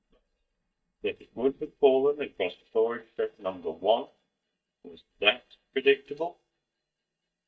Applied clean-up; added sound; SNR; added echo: neural mask model DeepFilterNet 3.